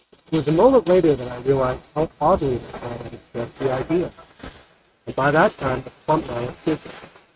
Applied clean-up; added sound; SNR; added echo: neural mask model RNNoise.